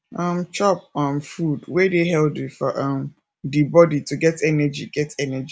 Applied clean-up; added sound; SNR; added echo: none; none; none; none.